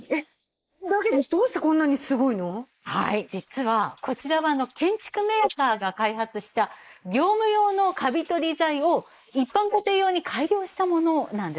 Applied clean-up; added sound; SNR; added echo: neural mask model Resemble Enhance denoiser.